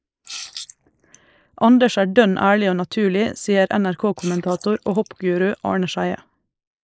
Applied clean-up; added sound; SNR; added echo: neural mask model Resemble Enhance denoiser.